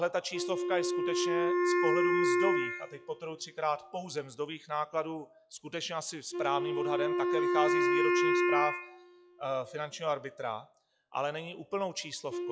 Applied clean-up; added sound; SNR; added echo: classical method log-MMSE.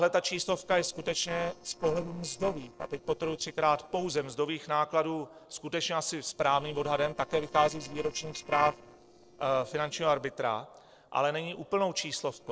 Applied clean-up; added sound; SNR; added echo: neural separator model SepFormer DNS4.